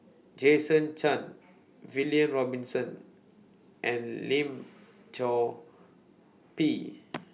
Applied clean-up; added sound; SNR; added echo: none; none; none; none.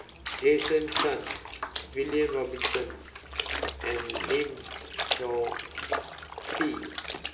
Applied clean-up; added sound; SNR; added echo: none; Trickle, dribble / Splash, splatter; 3 dB; reverberation time 2.6 s.